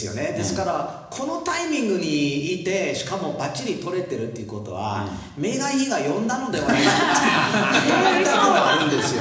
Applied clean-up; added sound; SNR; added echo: none; none; none; reverberation time 1.0 s.